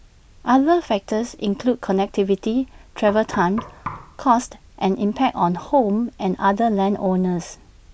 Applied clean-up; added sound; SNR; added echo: none; Knock; 15 dB; none.